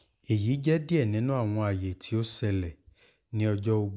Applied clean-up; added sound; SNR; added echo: none; none; none; none.